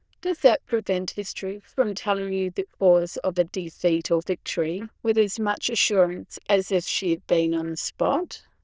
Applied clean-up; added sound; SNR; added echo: neural diffusion model UNIVERSE++.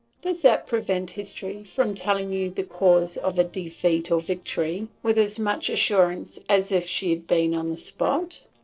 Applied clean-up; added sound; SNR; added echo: neural separator model SepFormer DNS4.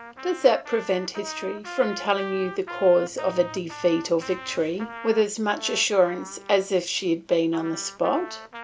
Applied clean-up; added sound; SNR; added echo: none; Trumpet; 15 dB; none.